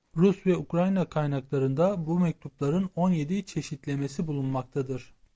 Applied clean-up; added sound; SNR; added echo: none; none; none; none.